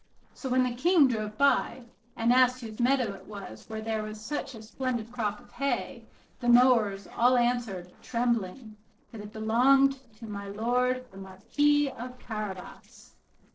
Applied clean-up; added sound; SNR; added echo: neural separator model SepFormer DNS4.